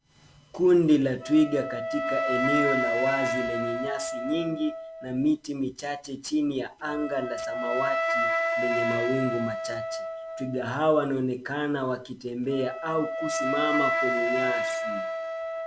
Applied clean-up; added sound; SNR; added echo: none; Wind instrument, woodwind instrument; 2 dB; none.